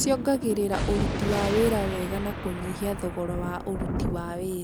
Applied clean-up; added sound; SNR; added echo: none; Thunder; 3 dB; none.